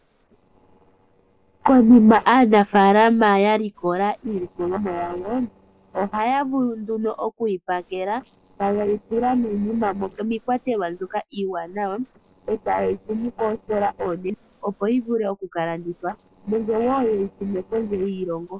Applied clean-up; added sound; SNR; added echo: neural separator model SepFormer DNS4.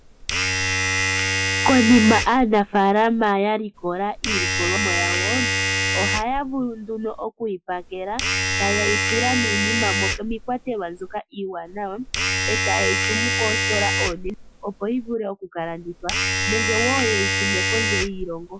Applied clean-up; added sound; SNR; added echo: none; Domestic sounds, home sounds; 0 dB; none.